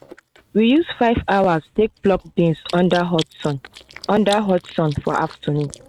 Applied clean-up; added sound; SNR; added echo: neural mask model RNNoise.